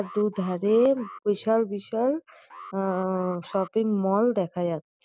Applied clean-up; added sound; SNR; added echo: neural mask model Resemble Enhance denoiser.